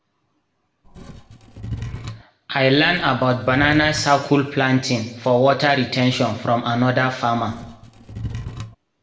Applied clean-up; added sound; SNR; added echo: none; Wood / Tools; 12 dB; reverberation time 0.8 s.